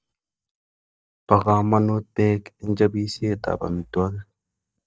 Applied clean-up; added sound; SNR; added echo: neural mask model DeepFilterNet 3.